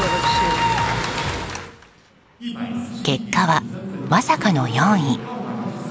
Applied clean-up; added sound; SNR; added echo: none; none; none; none.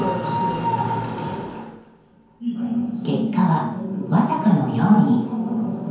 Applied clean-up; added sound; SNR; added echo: none; none; none; reverberation time 0.9 s.